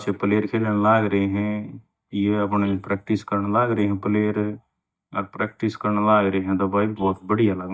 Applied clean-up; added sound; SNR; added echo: neural mask model DeepFilterNet 3.